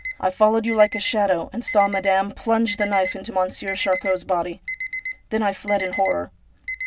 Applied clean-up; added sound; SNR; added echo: none; Alarm; 10 dB; none.